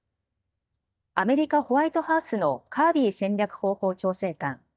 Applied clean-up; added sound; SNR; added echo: neural mask model DeepFilterNet 3.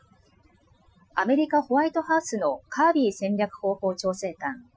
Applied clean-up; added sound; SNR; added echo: classical method Wiener filter.